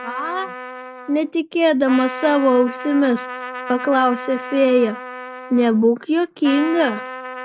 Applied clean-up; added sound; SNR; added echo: none; Trumpet; 12 dB; none.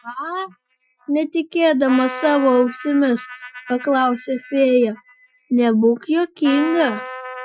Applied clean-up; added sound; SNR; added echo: classical method Wiener filter.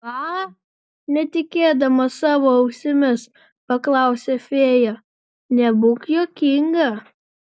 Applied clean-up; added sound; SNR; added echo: none; none; none; none.